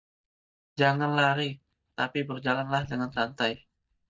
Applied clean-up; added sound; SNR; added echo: neural mask model DeepFilterNet 3.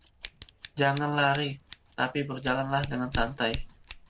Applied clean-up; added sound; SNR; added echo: none; Scissors; 7 dB; none.